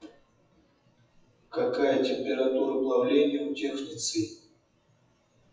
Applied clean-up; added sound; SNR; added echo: classical method WPE with log-MMSE.